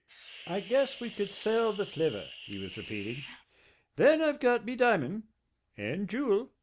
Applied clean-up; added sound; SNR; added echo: none; Hiss; 16 dB; none.